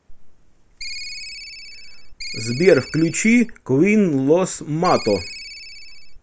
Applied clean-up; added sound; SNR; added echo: none; Ringtone; 12 dB; none.